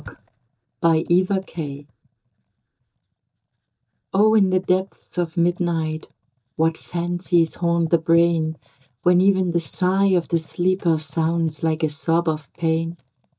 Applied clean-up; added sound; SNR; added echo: neural mask model DeepFilterNet 3.